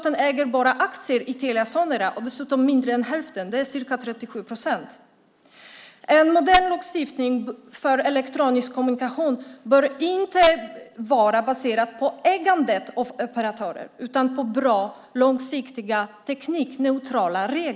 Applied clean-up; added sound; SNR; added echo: none; none; none; none.